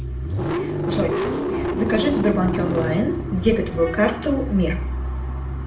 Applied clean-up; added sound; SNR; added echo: none; Engine starting / Car; 1 dB; reverberation time 0.4 s.